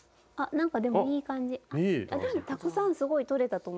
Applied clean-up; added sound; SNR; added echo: none; none; none; none.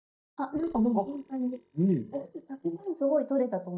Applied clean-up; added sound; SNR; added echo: neural mask model DeepFilterNet 3.